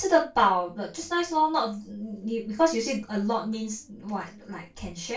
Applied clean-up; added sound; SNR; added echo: none; none; none; reverberation time 0.2 s.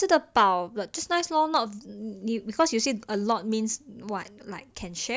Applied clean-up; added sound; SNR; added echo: none; none; none; none.